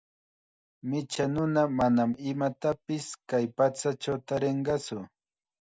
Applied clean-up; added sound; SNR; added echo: none; none; none; none.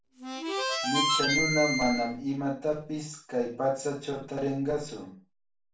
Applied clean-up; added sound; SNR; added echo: none; Harmonica; -1 dB; reverberation time 0.4 s.